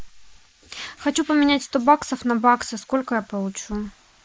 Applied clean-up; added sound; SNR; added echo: neural mask model Resemble Enhance denoiser.